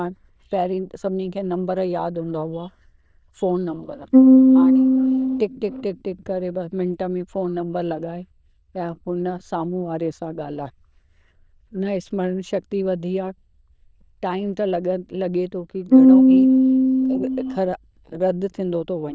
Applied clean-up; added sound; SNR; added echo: neural diffusion model UNIVERSE++.